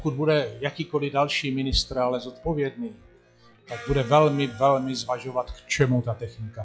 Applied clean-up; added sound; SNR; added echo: classical method log-MMSE.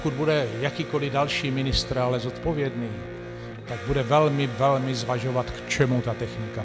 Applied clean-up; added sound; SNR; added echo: none; Electric guitar; 11 dB; none.